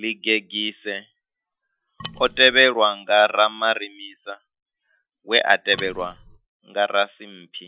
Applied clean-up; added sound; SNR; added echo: classical method Wiener filter.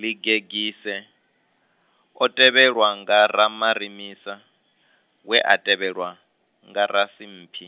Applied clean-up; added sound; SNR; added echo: none; none; none; none.